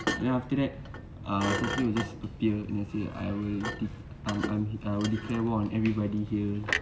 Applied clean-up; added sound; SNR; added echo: none; Thump, thud; 8 dB; none.